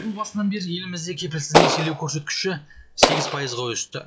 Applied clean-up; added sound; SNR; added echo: classical method log-MMSE.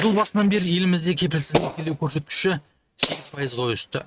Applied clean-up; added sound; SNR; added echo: neural mask model RNNoise.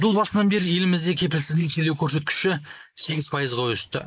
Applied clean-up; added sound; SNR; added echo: neural mask model Resemble Enhance denoiser.